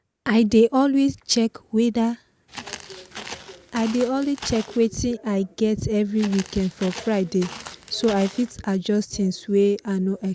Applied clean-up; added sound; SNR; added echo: none; Walk, footsteps; 16 dB; none.